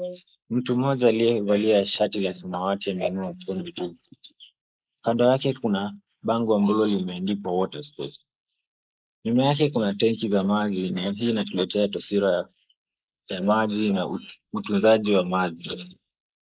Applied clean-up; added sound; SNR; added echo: neural mask model Resemble Enhance denoiser.